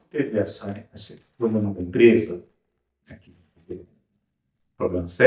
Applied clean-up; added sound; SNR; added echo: neural mask model DeepFilterNet 3.